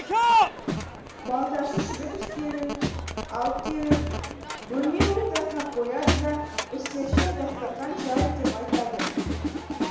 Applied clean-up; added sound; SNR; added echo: none; Crowd; -3 dB; reverberation time 1.0 s.